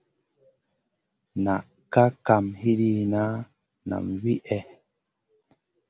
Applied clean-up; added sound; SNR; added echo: none; none; none; none.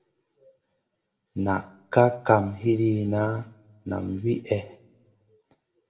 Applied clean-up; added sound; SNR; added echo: none; none; none; reverberation time 0.4 s.